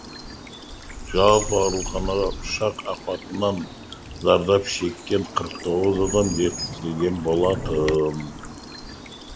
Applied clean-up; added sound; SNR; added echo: none; Stream / Bird vocalization, bird call, bird song; 10 dB; none.